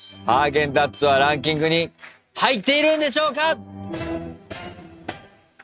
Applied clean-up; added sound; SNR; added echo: neural mask model RNNoise.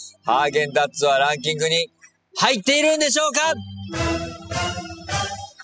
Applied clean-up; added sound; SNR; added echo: classical method spectral subtraction.